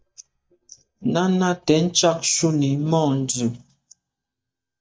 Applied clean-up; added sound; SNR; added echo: neural mask model DeepFilterNet 3.